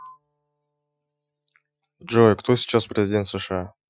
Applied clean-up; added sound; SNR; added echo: classical method Wiener filter.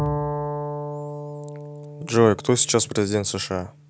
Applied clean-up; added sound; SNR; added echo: none; Bowed string instrument; 7 dB; none.